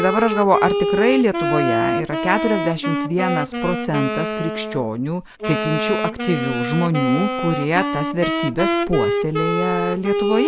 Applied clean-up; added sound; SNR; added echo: none; Wind instrument, woodwind instrument; 1 dB; none.